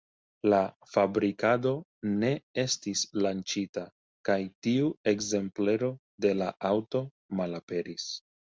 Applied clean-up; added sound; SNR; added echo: none; none; none; none.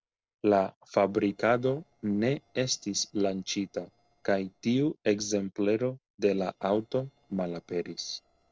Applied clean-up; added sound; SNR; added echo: neural separator model SepFormer DNS4.